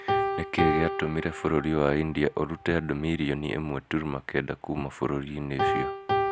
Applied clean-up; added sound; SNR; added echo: none; Piano; 3 dB; none.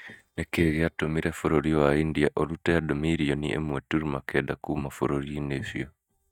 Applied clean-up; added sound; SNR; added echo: neural mask model DeepFilterNet 3.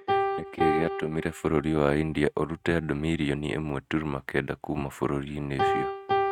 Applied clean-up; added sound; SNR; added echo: neural mask model RNNoise.